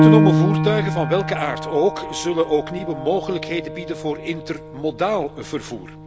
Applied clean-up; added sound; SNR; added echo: none; Piano; -1 dB; none.